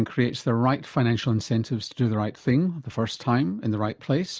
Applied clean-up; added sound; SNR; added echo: none; none; none; none.